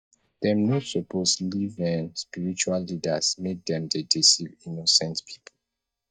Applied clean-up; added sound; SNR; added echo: neural mask model DeepFilterNet 3.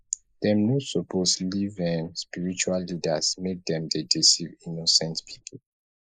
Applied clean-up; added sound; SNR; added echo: neural mask model Resemble Enhance denoiser.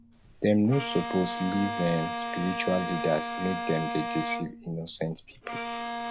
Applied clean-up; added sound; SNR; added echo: none; Bowed string instrument; 7 dB; none.